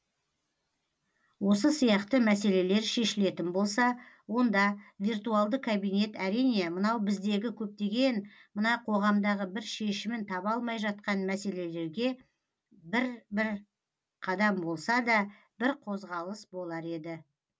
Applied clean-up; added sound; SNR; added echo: none; none; none; none.